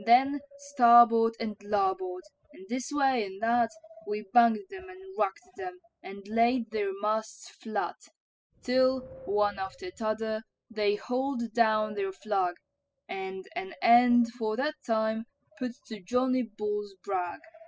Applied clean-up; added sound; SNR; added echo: classical method spectral subtraction.